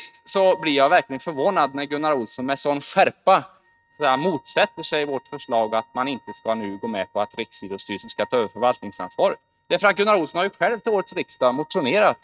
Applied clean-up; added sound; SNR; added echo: neural mask model RNNoise.